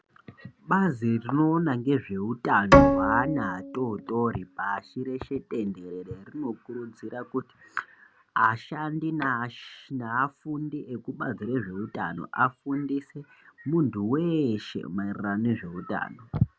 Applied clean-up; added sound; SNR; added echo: none; Bowed string instrument; -4 dB; none.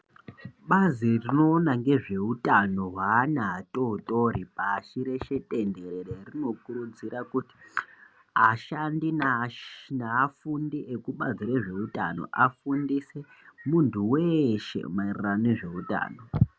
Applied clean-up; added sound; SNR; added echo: none; none; none; none.